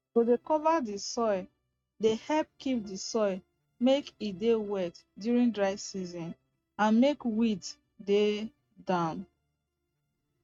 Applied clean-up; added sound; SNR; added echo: neural mask model RNNoise.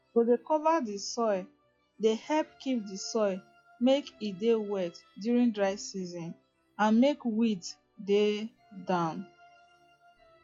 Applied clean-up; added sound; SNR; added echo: classical method log-MMSE.